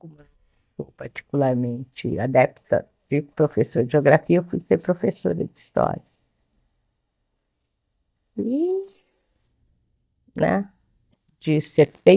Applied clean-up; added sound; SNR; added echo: neural mask model DeepFilterNet 3.